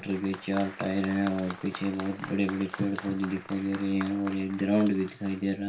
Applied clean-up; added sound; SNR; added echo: none; Applause; 14 dB; reverberation time 0.2 s.